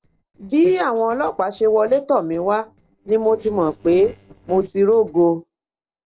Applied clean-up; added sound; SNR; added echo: neural separator model SepFormer DNS4.